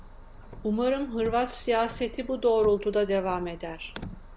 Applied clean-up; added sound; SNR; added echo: none; Car; 15 dB; none.